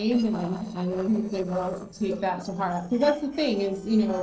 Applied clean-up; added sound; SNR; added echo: neural separator model SepFormer DNS4.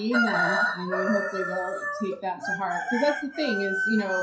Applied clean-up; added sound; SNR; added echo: classical method WPE with log-MMSE.